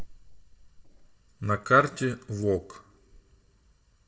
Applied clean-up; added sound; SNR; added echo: neural separator model SepFormer DNS4.